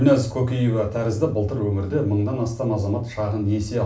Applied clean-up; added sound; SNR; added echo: none; none; none; reverberation time 0.3 s.